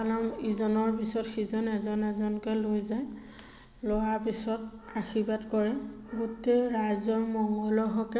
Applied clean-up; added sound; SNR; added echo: none; none; none; none.